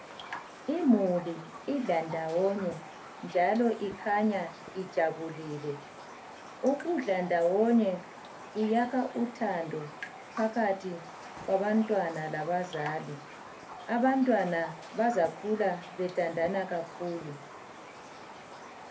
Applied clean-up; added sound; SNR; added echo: none; Raindrop; 15 dB; reverberation time 0.3 s.